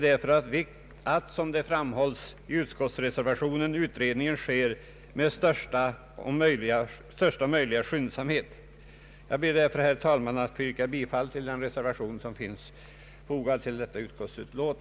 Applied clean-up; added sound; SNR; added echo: none; none; none; none.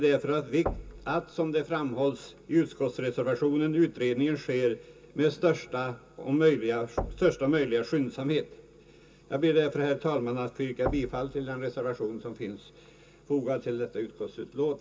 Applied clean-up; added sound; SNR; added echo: none; Knock / Wood / Percussion; 12 dB; reverberation time 0.2 s.